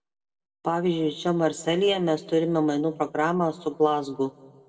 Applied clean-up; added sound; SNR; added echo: none; none; none; reverberation time 1.2 s.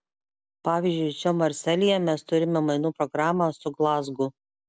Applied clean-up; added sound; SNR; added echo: none; none; none; none.